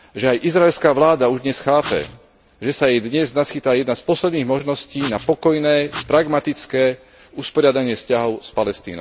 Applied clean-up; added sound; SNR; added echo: none; Writing; 15 dB; none.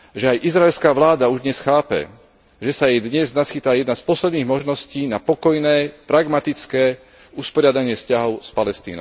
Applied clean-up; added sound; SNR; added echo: none; none; none; none.